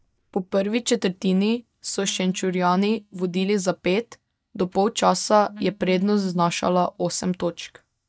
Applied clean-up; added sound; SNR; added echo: neural mask model DeepFilterNet 3.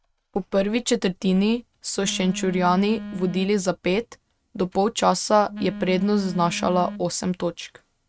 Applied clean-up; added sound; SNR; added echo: neural mask model RNNoise.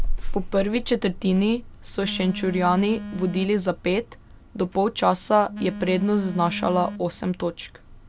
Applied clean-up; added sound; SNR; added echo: none; Telephone; 8 dB; none.